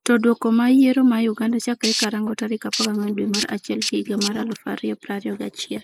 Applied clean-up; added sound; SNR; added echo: neural mask model Resemble Enhance denoiser.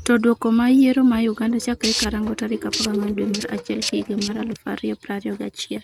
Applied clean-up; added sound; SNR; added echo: neural mask model RNNoise.